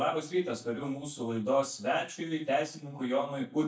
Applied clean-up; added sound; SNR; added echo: neural mask model DeepFilterNet 3.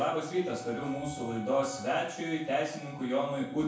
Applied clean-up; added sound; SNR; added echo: none; Wind instrument, woodwind instrument; 15 dB; reverberation time 0.6 s.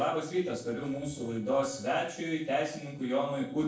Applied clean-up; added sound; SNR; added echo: neural separator model SepFormer DNS4.